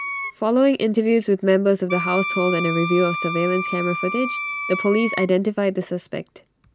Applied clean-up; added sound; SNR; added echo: none; Wind instrument, woodwind instrument; 8 dB; none.